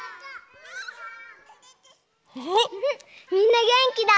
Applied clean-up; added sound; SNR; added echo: none; none; none; none.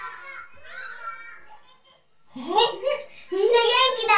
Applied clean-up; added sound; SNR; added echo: none; none; none; reverberation time 0.2 s.